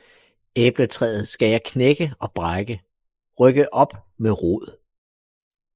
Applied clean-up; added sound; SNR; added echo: neural mask model Resemble Enhance denoiser.